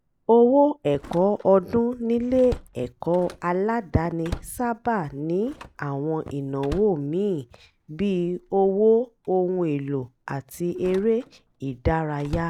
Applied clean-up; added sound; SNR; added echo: none; Slam; 19 dB; none.